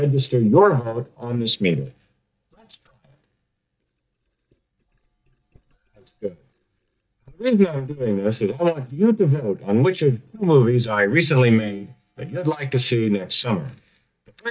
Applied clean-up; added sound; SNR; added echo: neural mask model DeepFilterNet 3.